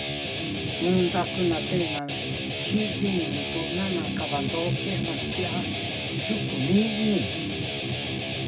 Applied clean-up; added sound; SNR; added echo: none; Guitar; -2 dB; reverberation time 0.2 s.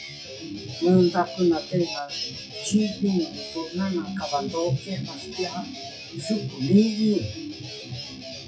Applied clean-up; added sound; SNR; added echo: classical method WPE with log-MMSE.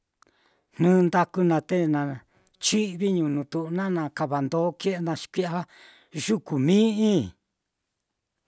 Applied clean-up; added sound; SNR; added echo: none; none; none; none.